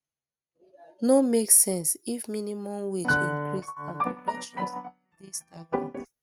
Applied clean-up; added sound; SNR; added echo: neural mask model RNNoise.